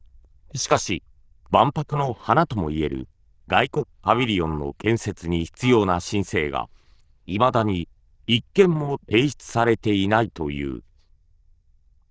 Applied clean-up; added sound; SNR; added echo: neural diffusion model UNIVERSE++.